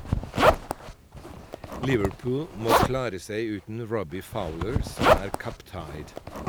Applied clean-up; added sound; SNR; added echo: none; Zipper (clothing); -4 dB; none.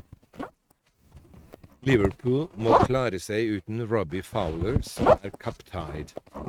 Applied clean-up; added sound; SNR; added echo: neural mask model RNNoise.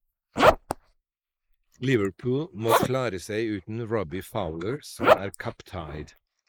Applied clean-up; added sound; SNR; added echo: neural mask model Resemble Enhance denoiser.